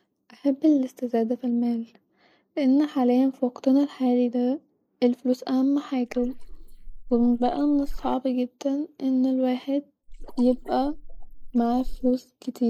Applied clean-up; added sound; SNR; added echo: neural mask model Resemble Enhance denoiser.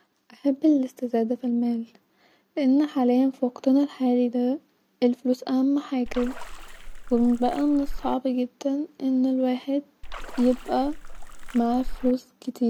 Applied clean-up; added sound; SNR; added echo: none; Splash, splatter; 9 dB; none.